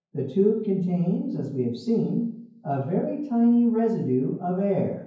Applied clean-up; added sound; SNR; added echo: none; none; none; reverberation time 0.9 s.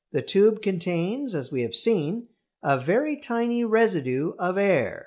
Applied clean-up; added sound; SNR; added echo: none; none; none; none.